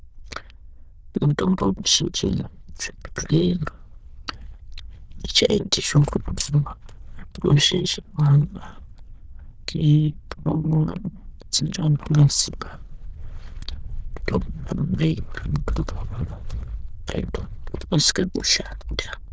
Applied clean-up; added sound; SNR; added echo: neural diffusion model UNIVERSE++.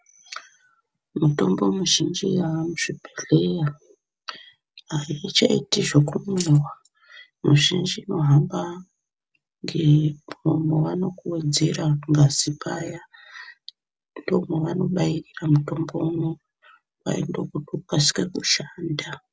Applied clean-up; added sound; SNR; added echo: none; none; none; none.